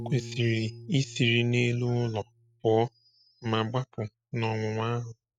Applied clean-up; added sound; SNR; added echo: neural mask model RNNoise.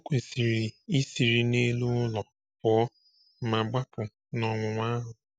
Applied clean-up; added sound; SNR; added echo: none; none; none; none.